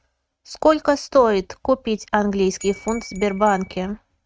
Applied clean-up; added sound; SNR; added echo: neural mask model RNNoise.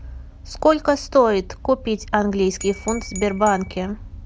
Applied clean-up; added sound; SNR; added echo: none; Glass / Bell; 16 dB; none.